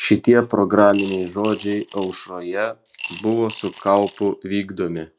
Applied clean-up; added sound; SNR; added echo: none; Coin (dropping) / Glass; 12 dB; none.